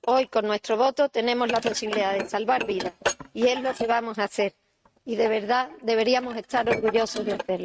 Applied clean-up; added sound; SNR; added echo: neural mask model RNNoise.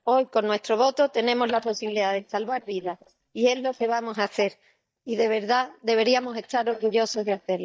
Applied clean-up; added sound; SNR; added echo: neural mask model DeepFilterNet 3.